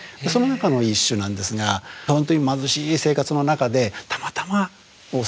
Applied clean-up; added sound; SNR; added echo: none; none; none; none.